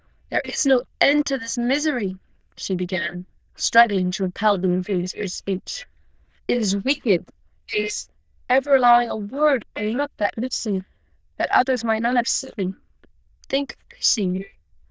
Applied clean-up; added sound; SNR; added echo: neural diffusion model UNIVERSE++.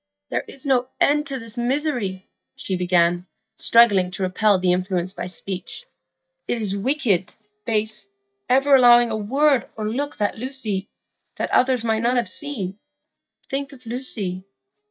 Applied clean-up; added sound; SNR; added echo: neural mask model DeepFilterNet 3.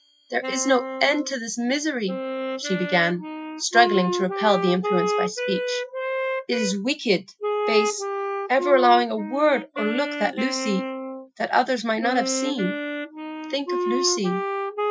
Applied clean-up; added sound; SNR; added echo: classical method Wiener filter.